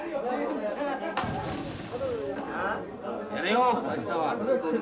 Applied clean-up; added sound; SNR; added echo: none; Gunshot, gunfire; 11 dB; reverberation time 0.2 s.